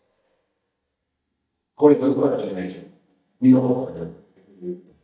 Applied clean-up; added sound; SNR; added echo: neural mask model DeepFilterNet 3.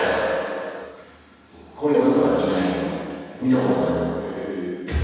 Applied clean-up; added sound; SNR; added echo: none; Cowbell; 11 dB; reverberation time 2.1 s.